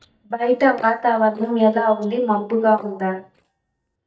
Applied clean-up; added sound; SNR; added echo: neural mask model DeepFilterNet 3.